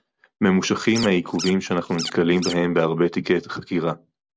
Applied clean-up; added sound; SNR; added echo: none; Scratching (performance technique); 12 dB; none.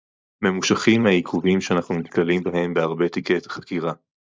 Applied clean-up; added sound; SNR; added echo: neural mask model DeepFilterNet 3.